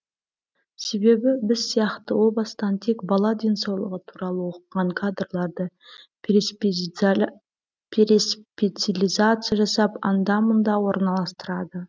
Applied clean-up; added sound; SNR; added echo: none; none; none; none.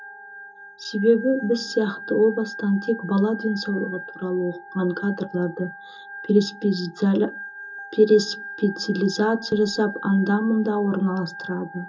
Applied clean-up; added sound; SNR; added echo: none; Organ; 15 dB; reverberation time 0.2 s.